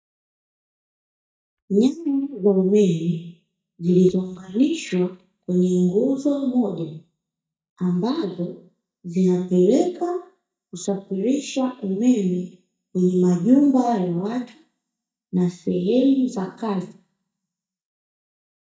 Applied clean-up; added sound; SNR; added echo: neural mask model DeepFilterNet 3.